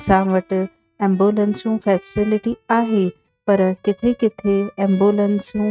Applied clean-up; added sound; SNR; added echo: neural mask model RNNoise.